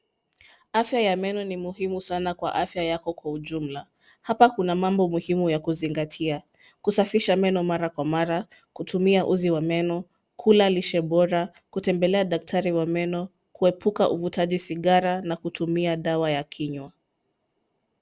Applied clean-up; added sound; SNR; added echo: none; none; none; none.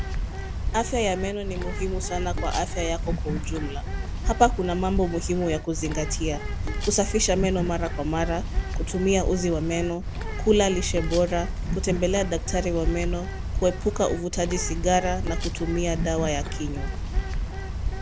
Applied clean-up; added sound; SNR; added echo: none; Bird; 2 dB; none.